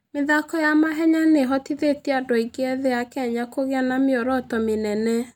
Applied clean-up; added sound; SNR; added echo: none; none; none; none.